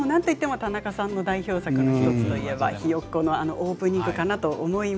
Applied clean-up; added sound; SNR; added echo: none; none; none; none.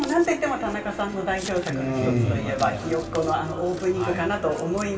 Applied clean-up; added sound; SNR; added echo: none; Scissors; 20 dB; reverberation time 2.4 s.